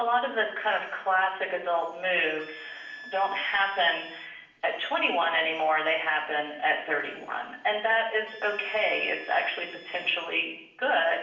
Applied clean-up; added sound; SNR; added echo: none; Wind instrument, woodwind instrument; 20 dB; reverberation time 0.6 s.